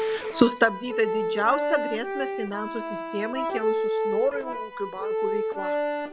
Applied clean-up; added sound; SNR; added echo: none; Accordion; 1 dB; none.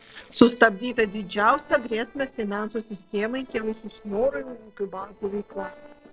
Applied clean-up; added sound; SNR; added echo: neural separator model SepFormer DNS4.